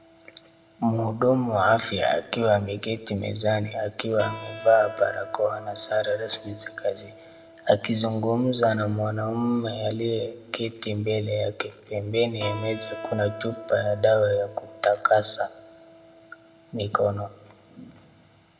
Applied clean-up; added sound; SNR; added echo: none; Keyboard (musical); 18 dB; reverberation time 1.0 s.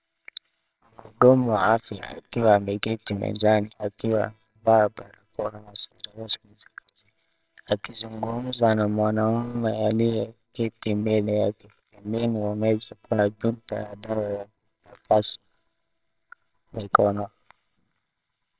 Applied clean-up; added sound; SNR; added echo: neural separator model SepFormer WHAMR!.